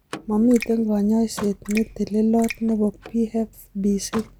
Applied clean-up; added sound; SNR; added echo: none; Slam + Raindrop; 17 dB; none.